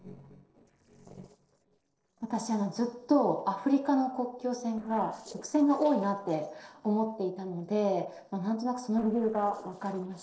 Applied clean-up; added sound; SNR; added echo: neural separator model SepFormer DNS4.